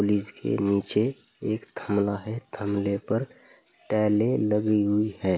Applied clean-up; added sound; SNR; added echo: none; none; none; none.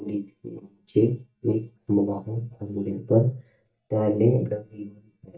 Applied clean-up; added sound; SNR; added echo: neural mask model DeepFilterNet 3.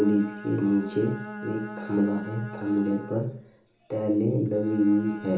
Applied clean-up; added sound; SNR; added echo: none; Bowed string instrument; 14 dB; reverberation time 1.2 s.